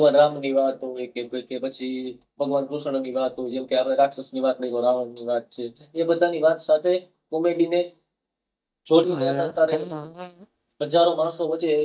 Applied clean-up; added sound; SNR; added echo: neural mask model DeepFilterNet 3.